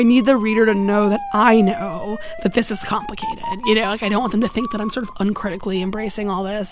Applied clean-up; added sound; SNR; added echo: none; Motor vehicle (road) / Siren; 13 dB; none.